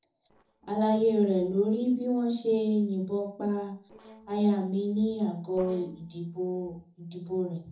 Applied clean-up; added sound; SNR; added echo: neural separator model SepFormer DNS4.